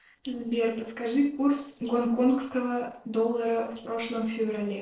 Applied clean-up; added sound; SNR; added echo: neural separator model SepFormer DNS4.